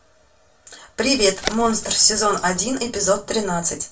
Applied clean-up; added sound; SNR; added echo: none; Bird; 15 dB; reverberation time 0.2 s.